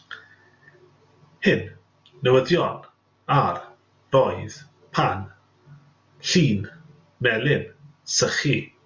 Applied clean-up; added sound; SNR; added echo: none; none; none; none.